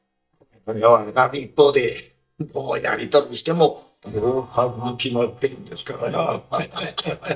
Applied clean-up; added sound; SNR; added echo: neural mask model DeepFilterNet 3.